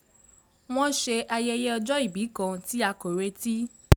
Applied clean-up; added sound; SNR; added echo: none; none; none; none.